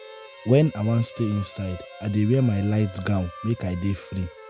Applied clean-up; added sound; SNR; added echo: none; Harmonica + Wind instrument, woodwind instrument; 18 dB; none.